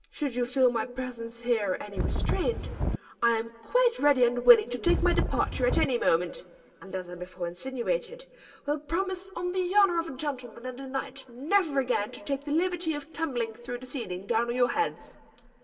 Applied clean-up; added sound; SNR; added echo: none; Wind; 0 dB; reverberation time 2.8 s.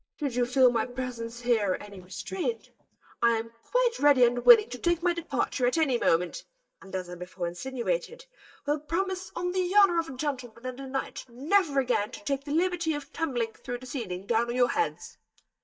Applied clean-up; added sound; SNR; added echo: neural mask model DeepFilterNet 3.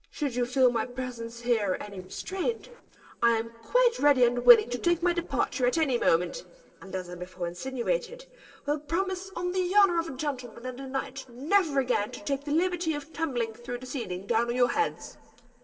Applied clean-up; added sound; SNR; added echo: neural separator model SepFormer DNS4.